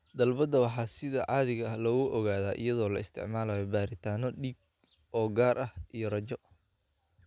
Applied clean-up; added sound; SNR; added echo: none; none; none; none.